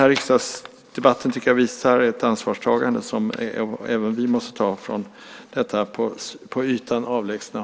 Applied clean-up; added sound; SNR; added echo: none; none; none; none.